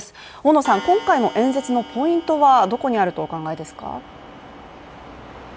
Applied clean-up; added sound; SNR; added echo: none; Clock; 18 dB; none.